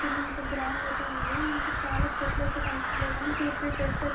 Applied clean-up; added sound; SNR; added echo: none; Crow; -5 dB; reverberation time 0.3 s.